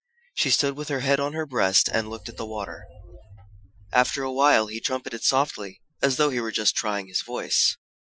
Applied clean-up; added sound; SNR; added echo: classical method Wiener filter.